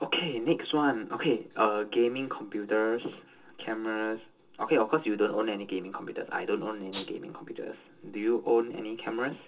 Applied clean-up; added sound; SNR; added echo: none; Rattle (instrument); 11 dB; reverberation time 0.2 s.